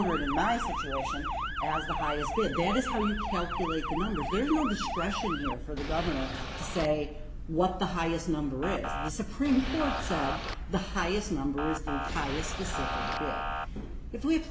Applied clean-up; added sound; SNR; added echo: none; Motor vehicle (road) / Siren + Boat, Water vehicle; 5 dB; none.